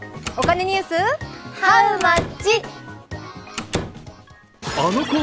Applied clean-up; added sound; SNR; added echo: none; Slam; 10 dB; none.